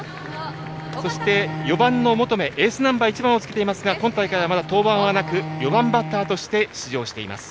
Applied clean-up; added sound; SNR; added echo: none; Bowed string instrument; 12 dB; none.